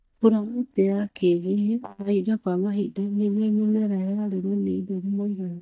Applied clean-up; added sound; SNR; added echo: neural mask model DeepFilterNet 3.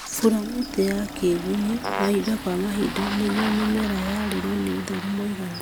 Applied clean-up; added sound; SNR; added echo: none; Engine starting + Brass instrument; 8 dB; none.